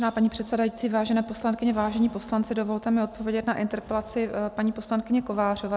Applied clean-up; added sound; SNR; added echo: none; none; none; none.